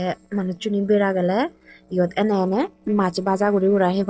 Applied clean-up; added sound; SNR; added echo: neural separator model SepFormer DNS4.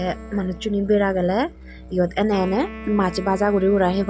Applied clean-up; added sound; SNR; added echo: none; Musical instrument + Wind instrument, woodwind instrument; 15 dB; none.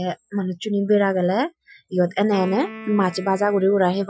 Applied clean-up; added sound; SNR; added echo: classical method Wiener filter.